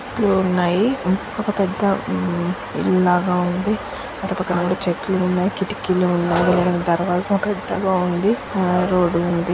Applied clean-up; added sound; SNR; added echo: none; none; none; none.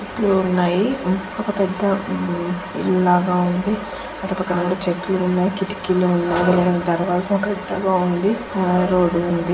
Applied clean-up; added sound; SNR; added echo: none; none; none; reverberation time 0.8 s.